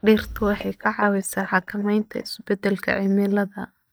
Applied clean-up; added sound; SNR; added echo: neural mask model DeepFilterNet 3.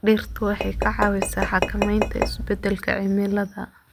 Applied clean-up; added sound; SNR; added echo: none; Tap / Glass; 3 dB; none.